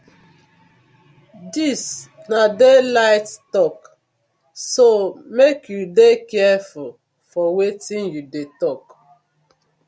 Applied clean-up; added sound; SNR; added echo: none; none; none; none.